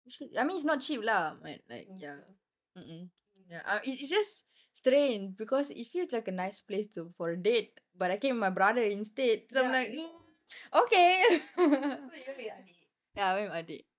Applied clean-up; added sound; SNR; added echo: neural mask model DeepFilterNet 3.